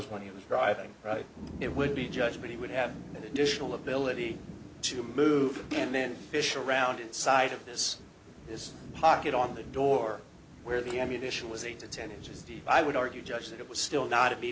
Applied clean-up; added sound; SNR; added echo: none; Thunder / Rain; 14 dB; none.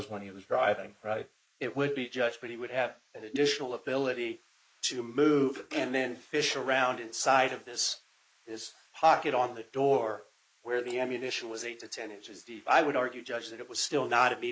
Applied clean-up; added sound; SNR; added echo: neural mask model Resemble Enhance denoiser.